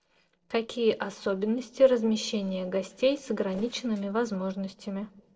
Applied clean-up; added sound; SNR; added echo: neural separator model SepFormer DNS4.